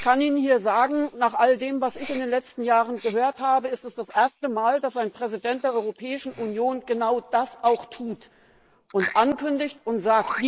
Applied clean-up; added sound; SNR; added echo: neural mask model Resemble Enhance denoiser.